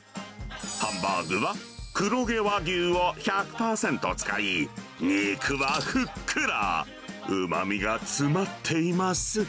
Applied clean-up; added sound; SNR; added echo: none; Cutlery, silverware; 17 dB; none.